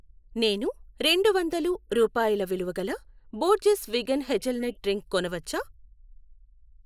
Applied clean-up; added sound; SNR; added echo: neural mask model Resemble Enhance denoiser.